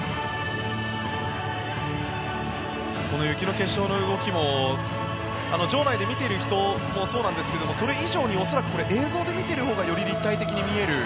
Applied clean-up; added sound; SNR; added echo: none; none; none; none.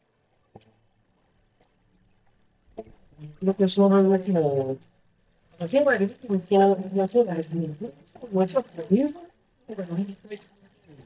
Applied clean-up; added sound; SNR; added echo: neural mask model DeepFilterNet 3.